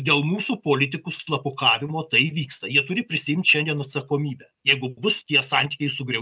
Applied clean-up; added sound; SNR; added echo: none; none; none; none.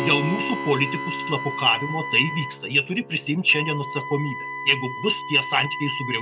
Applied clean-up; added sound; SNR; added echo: none; Wind instrument, woodwind instrument + Keyboard (musical); 7 dB; none.